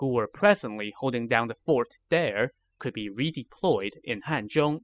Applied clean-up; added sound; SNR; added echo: classical method spectral subtraction.